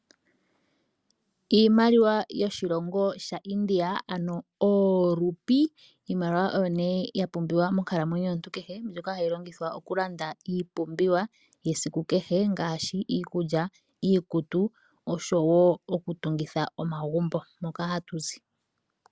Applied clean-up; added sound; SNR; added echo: none; none; none; none.